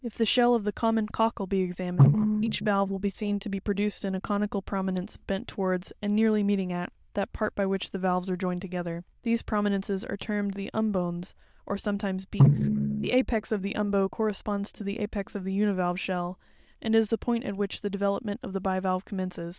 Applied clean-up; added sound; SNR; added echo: neural diffusion model UNIVERSE++.